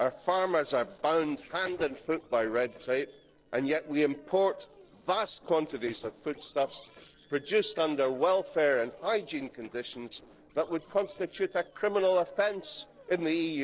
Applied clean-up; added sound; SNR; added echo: neural separator model SepFormer DNS4.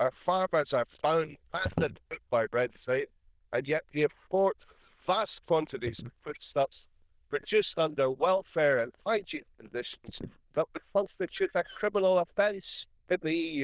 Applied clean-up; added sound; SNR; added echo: neural diffusion model UNIVERSE++.